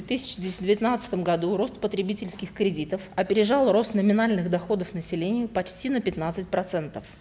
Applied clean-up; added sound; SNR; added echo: none; none; none; none.